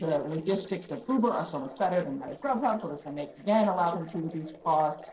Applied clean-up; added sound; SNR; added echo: neural separator model SepFormer DNS4.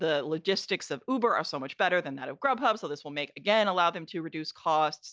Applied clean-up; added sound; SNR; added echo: none; none; none; none.